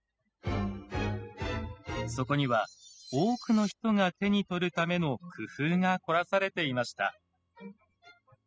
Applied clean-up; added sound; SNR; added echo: classical method spectral subtraction.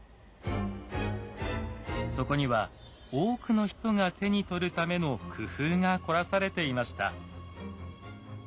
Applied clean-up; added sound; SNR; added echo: none; Subway, metro, underground; 20 dB; none.